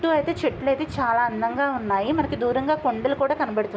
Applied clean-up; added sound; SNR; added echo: none; none; none; none.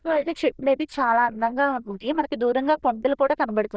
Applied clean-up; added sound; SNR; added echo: neural diffusion model UNIVERSE++.